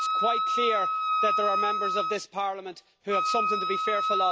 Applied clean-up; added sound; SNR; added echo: none; Wind instrument, woodwind instrument; -4 dB; none.